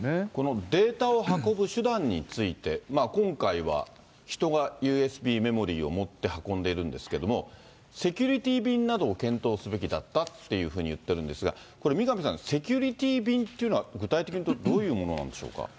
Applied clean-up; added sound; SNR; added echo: none; none; none; none.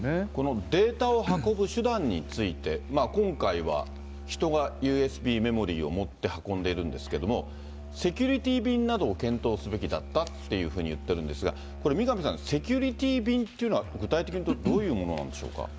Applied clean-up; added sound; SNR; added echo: none; Musical instrument; 12 dB; none.